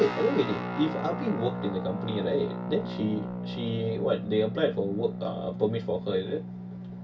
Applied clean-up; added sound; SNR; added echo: none; Guitar; 5 dB; reverberation time 0.2 s.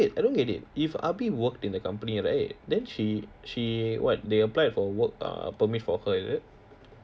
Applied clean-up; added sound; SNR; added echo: none; none; none; none.